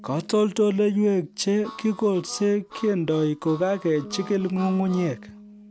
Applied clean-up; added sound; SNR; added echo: none; Harmonica + Bass guitar; 19 dB; none.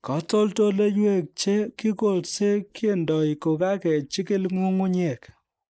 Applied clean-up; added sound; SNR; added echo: neural mask model Resemble Enhance denoiser.